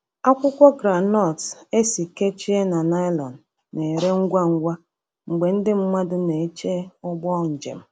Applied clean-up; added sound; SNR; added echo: none; none; none; none.